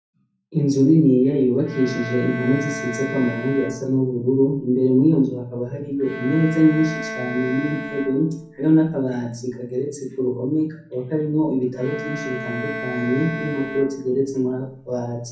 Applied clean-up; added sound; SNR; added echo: none; Bowed string instrument; 12 dB; reverberation time 0.6 s.